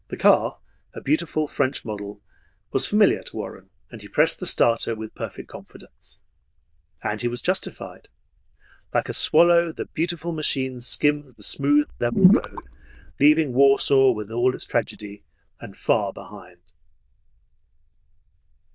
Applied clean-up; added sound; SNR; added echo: neural diffusion model UNIVERSE++.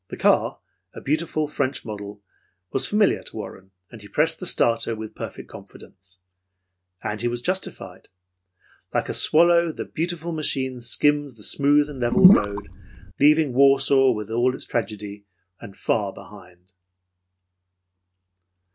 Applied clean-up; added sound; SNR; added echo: none; Gurgling / Liquid; -4 dB; none.